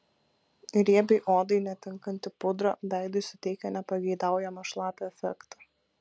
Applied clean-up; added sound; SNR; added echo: none; none; none; none.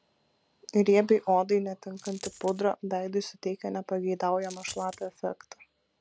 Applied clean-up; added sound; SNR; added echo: none; Coin (dropping); 18 dB; none.